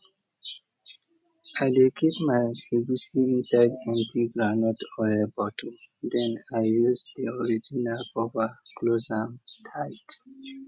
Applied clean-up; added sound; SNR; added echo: none; none; none; none.